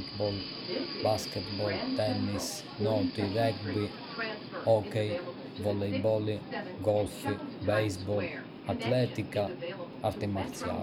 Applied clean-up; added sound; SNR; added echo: none; Subway, metro, underground; 5 dB; none.